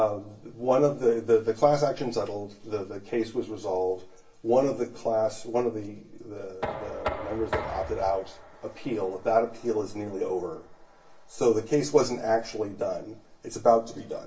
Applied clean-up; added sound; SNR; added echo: none; Knock; 16 dB; reverberation time 0.2 s.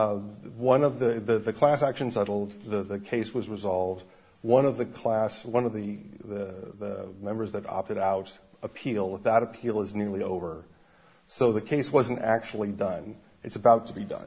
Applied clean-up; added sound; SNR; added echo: none; none; none; none.